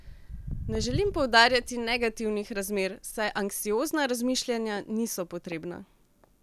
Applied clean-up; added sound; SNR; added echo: none; Walk, footsteps; 12 dB; none.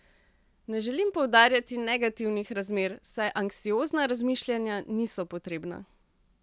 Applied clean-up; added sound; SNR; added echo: none; none; none; none.